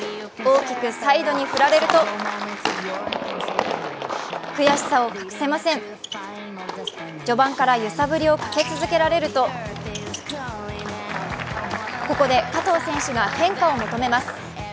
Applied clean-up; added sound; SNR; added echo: none; none; none; none.